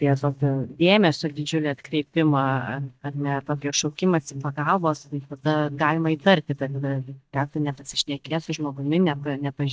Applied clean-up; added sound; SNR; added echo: neural mask model DeepFilterNet 3.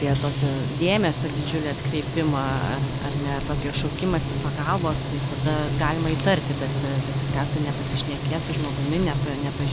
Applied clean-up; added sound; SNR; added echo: none; Frying (food); -1 dB; none.